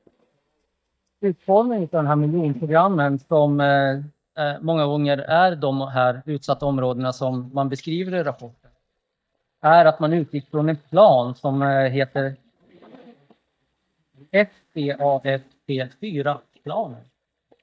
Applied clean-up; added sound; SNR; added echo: neural mask model DeepFilterNet 3.